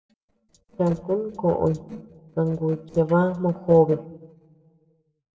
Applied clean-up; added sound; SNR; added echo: neural separator model SepFormer DNS4.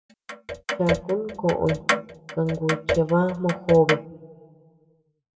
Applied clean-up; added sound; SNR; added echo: none; Clock; 4 dB; reverberation time 1.2 s.